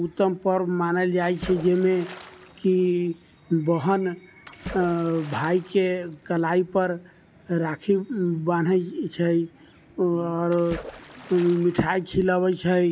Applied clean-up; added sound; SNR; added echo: none; Splash, splatter; 18 dB; none.